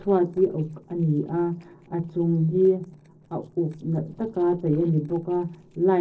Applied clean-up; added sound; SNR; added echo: neural separator model SepFormer DNS4.